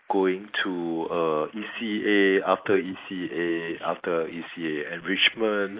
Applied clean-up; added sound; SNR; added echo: neural mask model Resemble Enhance denoiser.